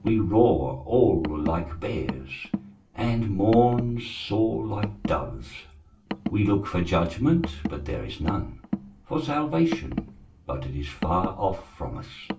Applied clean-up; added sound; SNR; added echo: none; Car; 10 dB; reverberation time 0.2 s.